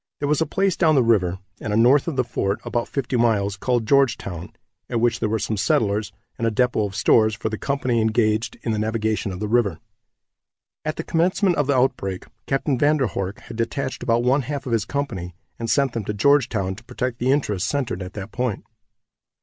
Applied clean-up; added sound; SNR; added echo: none; none; none; none.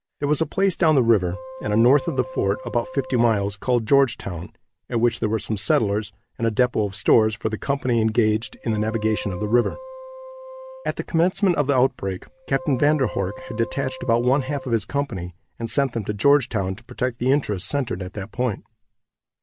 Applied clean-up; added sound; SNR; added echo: none; Wind instrument, woodwind instrument; 16 dB; none.